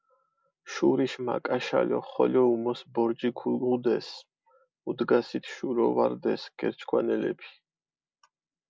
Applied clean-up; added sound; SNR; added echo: none; none; none; none.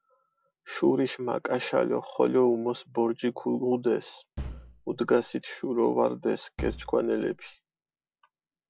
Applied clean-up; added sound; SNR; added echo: none; Bass drum; 12 dB; none.